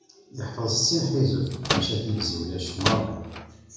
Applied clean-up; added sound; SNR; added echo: none; Microwave oven; 3 dB; reverberation time 0.9 s.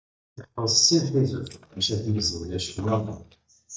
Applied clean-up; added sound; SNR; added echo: neural mask model DeepFilterNet 3.